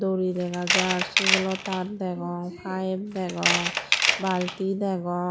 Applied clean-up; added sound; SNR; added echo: none; Tools; -1 dB; none.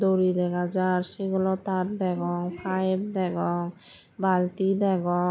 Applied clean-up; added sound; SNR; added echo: none; none; none; none.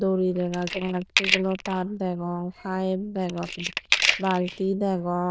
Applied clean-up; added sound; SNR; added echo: neural diffusion model UNIVERSE++.